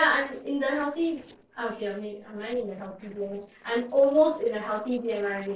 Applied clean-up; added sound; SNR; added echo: neural separator model SepFormer DNS4.